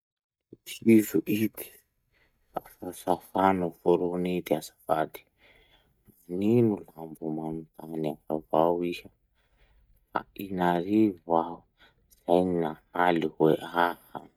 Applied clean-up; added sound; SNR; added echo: neural mask model DeepFilterNet 3.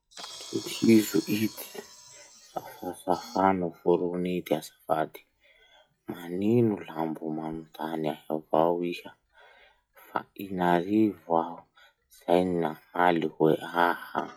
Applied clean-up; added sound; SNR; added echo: classical method log-MMSE.